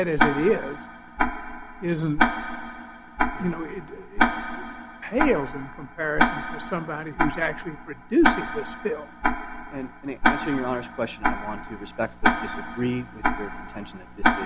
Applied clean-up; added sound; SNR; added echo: none; Tick-tock; -2 dB; none.